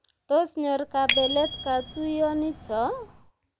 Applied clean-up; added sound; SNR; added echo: none; Bicycle bell; 5 dB; none.